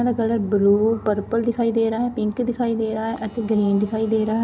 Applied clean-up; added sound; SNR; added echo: none; none; none; none.